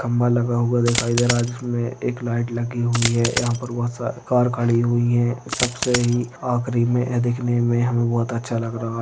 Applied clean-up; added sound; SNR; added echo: none; Coin (dropping); 6 dB; none.